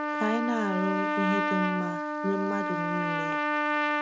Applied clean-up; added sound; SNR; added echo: none; Trumpet; -2 dB; none.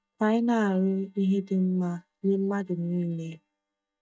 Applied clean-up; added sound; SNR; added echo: neural mask model DeepFilterNet 3.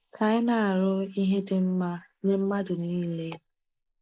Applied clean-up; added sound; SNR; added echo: neural mask model Resemble Enhance denoiser.